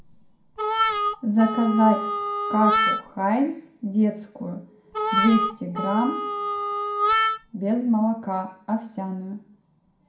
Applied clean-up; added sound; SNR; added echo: none; Harmonica; -1 dB; reverberation time 0.5 s.